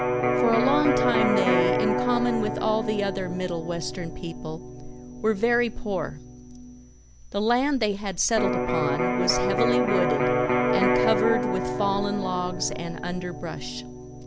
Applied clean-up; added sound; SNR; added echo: none; Electric guitar; -1 dB; none.